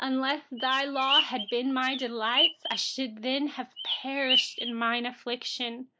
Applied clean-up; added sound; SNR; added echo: neural mask model Resemble Enhance denoiser.